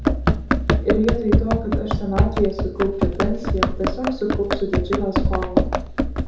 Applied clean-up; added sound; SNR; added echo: none; Run; -4 dB; reverberation time 2.6 s.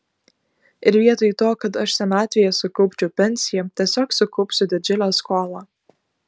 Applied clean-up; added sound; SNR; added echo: none; none; none; none.